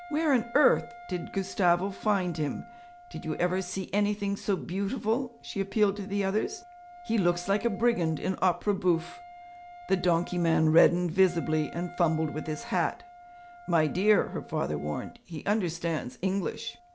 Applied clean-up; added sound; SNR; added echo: none; Wind instrument, woodwind instrument; 20 dB; none.